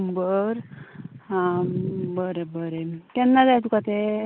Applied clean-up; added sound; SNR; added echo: none; none; none; none.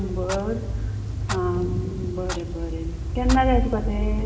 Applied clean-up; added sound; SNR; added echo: none; Clock; -1 dB; reverberation time 1.1 s.